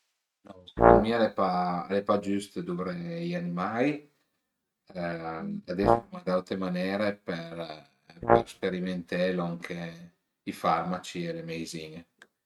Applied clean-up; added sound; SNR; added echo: neural mask model RNNoise.